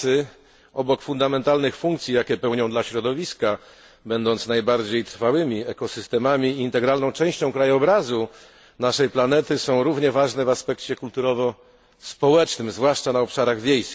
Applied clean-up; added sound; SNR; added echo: none; none; none; none.